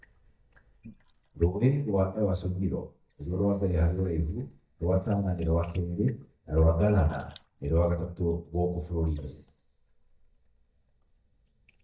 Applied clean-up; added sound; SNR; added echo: neural mask model DeepFilterNet 3.